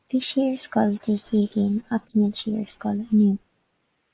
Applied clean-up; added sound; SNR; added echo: neural mask model Resemble Enhance denoiser.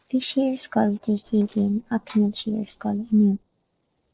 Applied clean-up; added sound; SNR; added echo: neural separator model SepFormer DNS4.